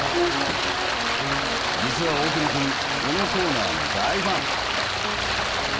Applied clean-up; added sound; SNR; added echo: none; Stream; -4 dB; none.